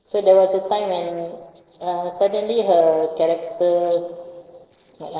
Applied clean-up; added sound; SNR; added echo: neural separator model SepFormer DNS4.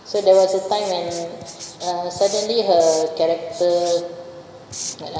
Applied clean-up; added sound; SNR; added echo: none; Writing; 15 dB; reverberation time 2.8 s.